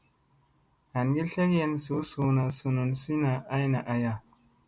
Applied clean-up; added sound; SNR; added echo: none; none; none; none.